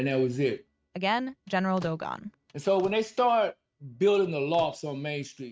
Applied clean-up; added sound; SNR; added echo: neural mask model RNNoise.